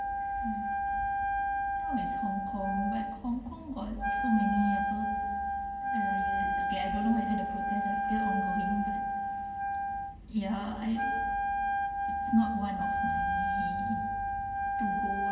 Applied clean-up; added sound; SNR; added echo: none; Wind instrument, woodwind instrument; -3 dB; reverberation time 2.9 s.